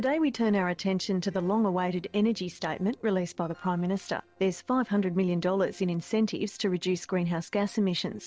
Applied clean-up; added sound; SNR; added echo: neural separator model SepFormer DNS4.